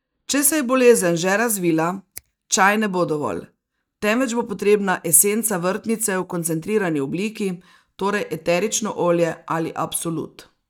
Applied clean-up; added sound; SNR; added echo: neural mask model DeepFilterNet 3.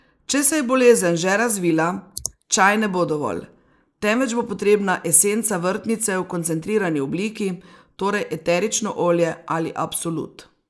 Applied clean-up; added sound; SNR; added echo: neural mask model Resemble Enhance denoiser.